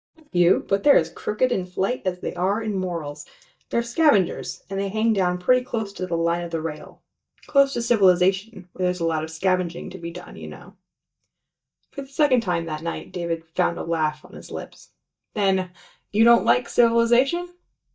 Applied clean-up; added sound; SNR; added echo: neural mask model DeepFilterNet 3.